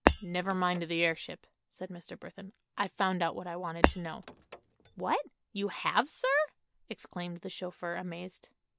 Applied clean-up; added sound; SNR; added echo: none; Shatter; -2 dB; none.